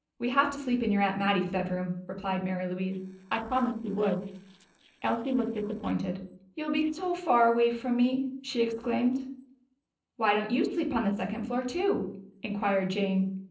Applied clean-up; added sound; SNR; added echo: neural separator model SepFormer DNS4.